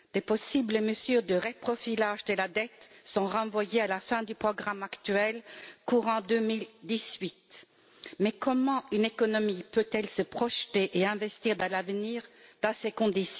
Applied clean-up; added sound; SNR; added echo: none; none; none; none.